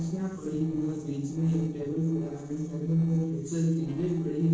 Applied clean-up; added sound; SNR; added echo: neural separator model SepFormer DNS4.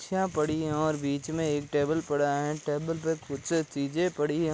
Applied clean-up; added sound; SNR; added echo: none; none; none; none.